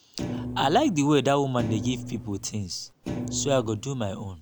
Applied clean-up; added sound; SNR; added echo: none; Thump, thud; 9 dB; none.